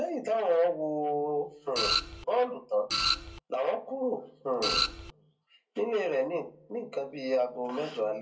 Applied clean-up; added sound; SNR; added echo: none; Printer; -1 dB; reverberation time 0.2 s.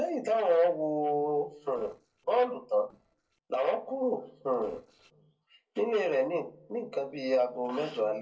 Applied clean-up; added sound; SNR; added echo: neural separator model SepFormer DNS4.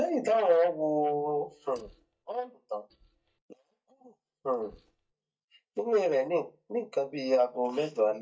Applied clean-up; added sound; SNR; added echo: neural mask model DeepFilterNet 3.